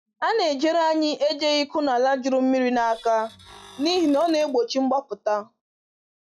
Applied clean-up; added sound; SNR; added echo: classical method log-MMSE.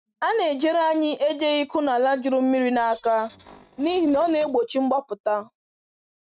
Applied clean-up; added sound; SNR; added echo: neural mask model RNNoise.